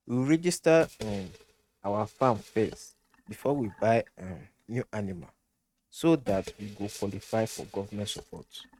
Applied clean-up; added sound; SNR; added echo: neural mask model RNNoise.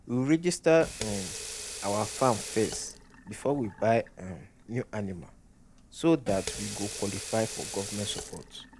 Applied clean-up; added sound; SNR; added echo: none; Sink (filling or washing) / Water tap, faucet; 10 dB; none.